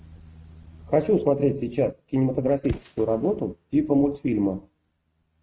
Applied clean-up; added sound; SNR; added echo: neural mask model RNNoise.